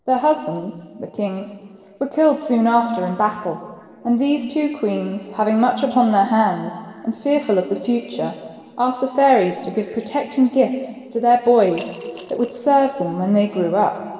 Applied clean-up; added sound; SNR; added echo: neural separator model SepFormer DNS4.